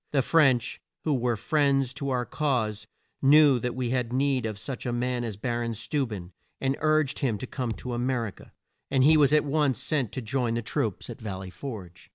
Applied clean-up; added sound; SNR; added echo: none; Thump, thud; 19 dB; none.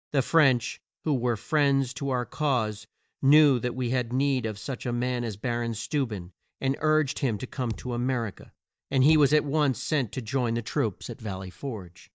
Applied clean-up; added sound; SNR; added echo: neural mask model DeepFilterNet 3.